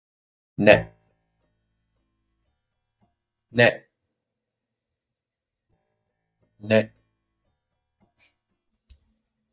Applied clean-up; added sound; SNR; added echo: neural mask model DeepFilterNet 3.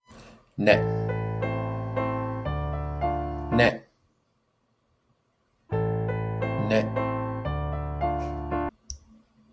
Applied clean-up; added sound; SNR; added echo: none; Piano; -4 dB; none.